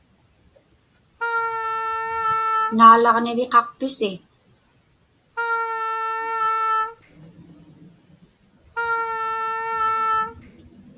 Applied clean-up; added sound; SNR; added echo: none; Wind instrument, woodwind instrument; 0 dB; none.